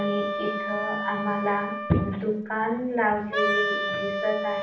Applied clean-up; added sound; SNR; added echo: none; Wind instrument, woodwind instrument; 2 dB; reverberation time 0.5 s.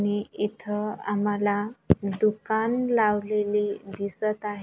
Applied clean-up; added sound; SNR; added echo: none; none; none; none.